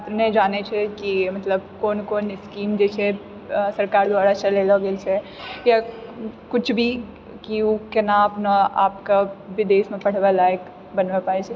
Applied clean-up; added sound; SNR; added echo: none; none; none; none.